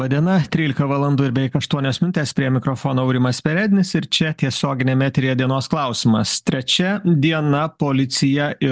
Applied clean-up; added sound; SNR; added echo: none; none; none; none.